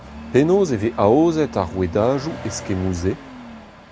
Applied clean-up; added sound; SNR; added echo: none; Engine starting / Accelerating, revving, vroom / Motor vehicle (road); 15 dB; none.